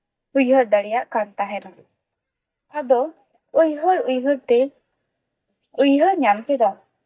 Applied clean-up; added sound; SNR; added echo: neural mask model DeepFilterNet 3.